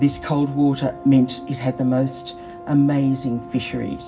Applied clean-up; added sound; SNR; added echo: none; Brass instrument; 17 dB; reverberation time 0.4 s.